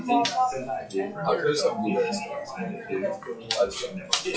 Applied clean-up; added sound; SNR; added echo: classical method WPE with log-MMSE.